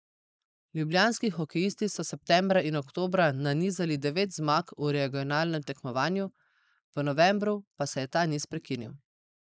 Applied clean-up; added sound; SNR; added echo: neural mask model Resemble Enhance denoiser.